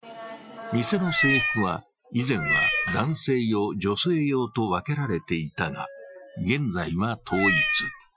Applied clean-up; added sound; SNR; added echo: classical method Wiener filter.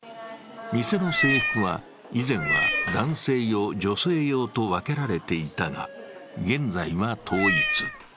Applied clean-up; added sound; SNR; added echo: none; Meow; 0 dB; none.